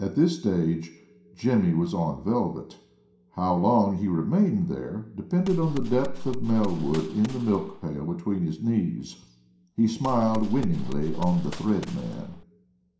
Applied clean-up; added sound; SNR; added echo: none; Gunshot, gunfire; 5 dB; reverberation time 0.5 s.